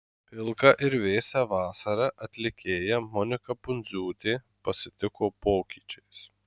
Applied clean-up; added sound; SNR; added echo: none; none; none; none.